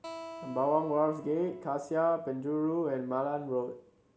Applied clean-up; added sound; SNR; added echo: none; Acoustic guitar; 17 dB; none.